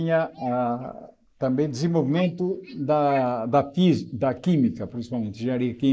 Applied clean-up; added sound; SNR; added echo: neural mask model Resemble Enhance denoiser.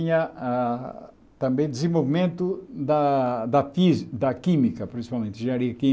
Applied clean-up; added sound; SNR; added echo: none; none; none; none.